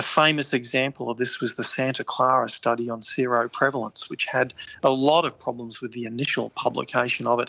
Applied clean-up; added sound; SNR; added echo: none; none; none; none.